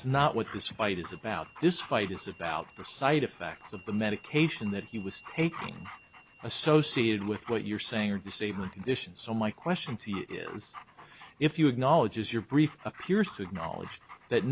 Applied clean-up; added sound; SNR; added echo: none; Clock + Dog; 17 dB; none.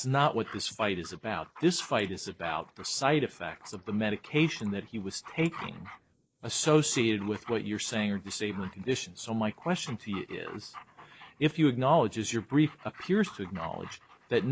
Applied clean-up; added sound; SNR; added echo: neural mask model Resemble Enhance denoiser.